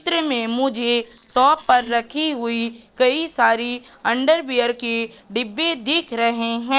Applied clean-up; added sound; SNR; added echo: neural separator model SepFormer DNS4.